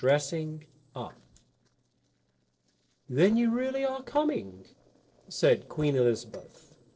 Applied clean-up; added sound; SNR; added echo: neural separator model SepFormer DNS4.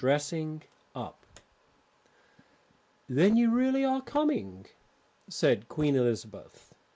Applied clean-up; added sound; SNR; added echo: none; none; none; none.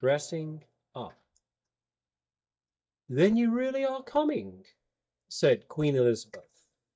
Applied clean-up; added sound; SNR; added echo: neural mask model DeepFilterNet 3.